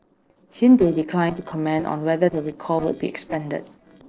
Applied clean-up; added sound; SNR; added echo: neural separator model SepFormer DNS4.